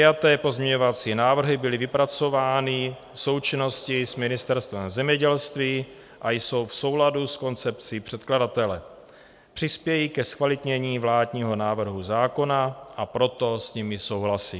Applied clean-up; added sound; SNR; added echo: none; none; none; none.